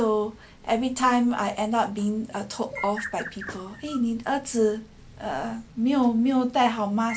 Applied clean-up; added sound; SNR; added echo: none; Bird; 18 dB; none.